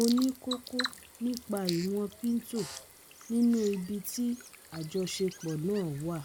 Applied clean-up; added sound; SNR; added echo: none; Bird vocalization, bird call, bird song + Sink (filling or washing) / Water tap, faucet; 12 dB; none.